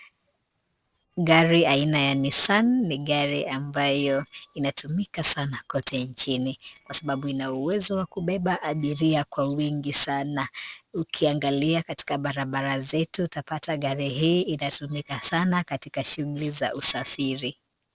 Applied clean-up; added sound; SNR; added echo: neural separator model SepFormer DNS4.